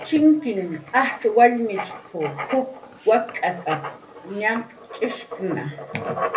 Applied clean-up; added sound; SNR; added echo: none; Writing; 11 dB; reverberation time 0.3 s.